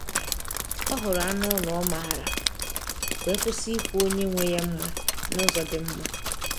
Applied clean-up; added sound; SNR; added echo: none; Drip; -1 dB; none.